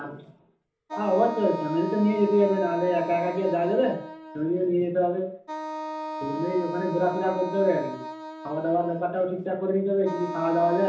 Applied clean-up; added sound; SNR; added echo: none; Wind instrument, woodwind instrument; 10 dB; reverberation time 0.6 s.